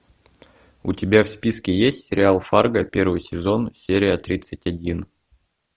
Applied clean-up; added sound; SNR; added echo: none; none; none; none.